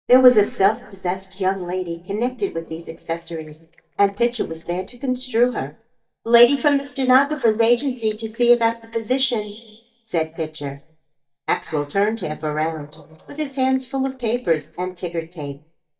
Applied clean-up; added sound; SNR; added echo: neural mask model DeepFilterNet 3.